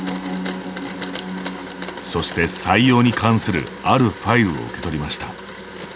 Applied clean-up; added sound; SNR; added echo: none; Domestic sounds, home sounds; 10 dB; none.